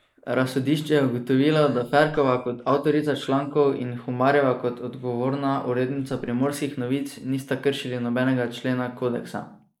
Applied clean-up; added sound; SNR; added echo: neural mask model Resemble Enhance denoiser.